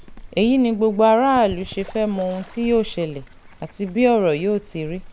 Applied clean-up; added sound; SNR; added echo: none; Meow / Purr + Bird / Fowl; 19 dB; none.